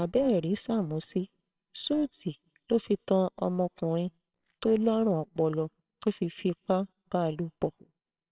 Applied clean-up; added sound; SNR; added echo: neural separator model SepFormer WHAMR!.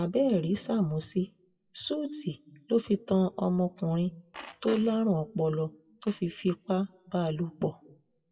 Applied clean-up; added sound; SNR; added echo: classical method WPE with log-MMSE.